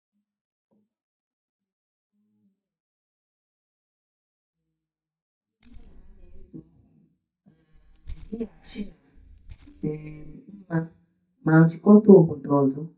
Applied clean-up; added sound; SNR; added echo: neural mask model DeepFilterNet 3.